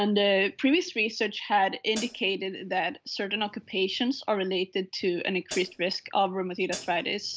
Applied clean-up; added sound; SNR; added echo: none; Hi-hat; 12 dB; none.